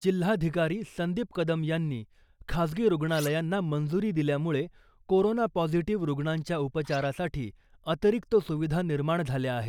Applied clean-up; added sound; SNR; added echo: neural mask model DeepFilterNet 3.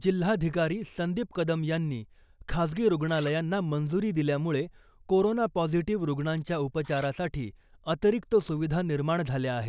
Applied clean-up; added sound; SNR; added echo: none; Cutlery, silverware; 11 dB; none.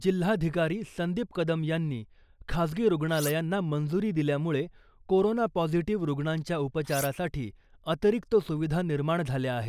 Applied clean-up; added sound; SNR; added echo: neural mask model Resemble Enhance denoiser.